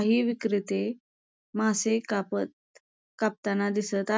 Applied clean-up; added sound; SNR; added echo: none; none; none; none.